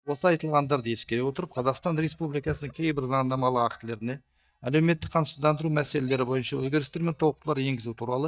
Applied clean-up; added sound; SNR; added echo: neural mask model DeepFilterNet 3.